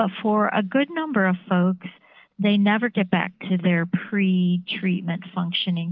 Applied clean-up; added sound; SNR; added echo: none; none; none; none.